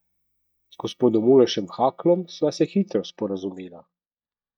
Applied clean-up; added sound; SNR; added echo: neural mask model DeepFilterNet 3.